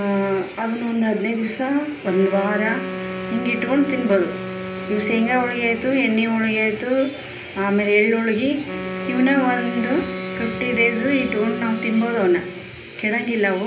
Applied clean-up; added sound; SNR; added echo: none; Wind instrument, woodwind instrument; 11 dB; reverberation time 0.5 s.